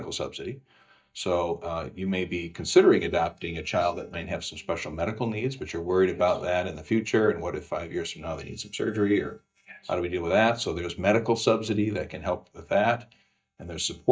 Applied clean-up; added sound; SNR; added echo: neural mask model DeepFilterNet 3.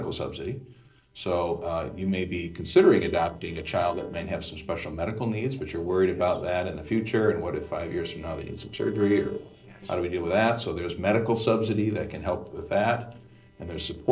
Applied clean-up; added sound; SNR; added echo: neural separator model SepFormer DNS4.